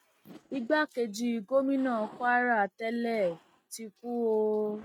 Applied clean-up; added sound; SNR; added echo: neural mask model RNNoise.